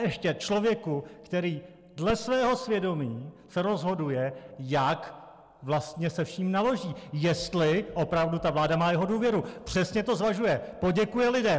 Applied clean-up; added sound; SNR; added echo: none; Fireworks; 19 dB; none.